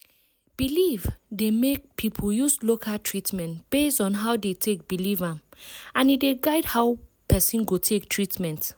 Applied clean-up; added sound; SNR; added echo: none; none; none; none.